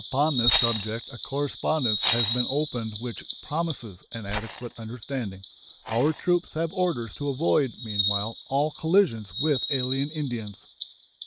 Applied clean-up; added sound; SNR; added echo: neural mask model RNNoise.